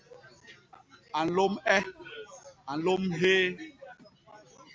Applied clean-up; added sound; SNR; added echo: none; none; none; none.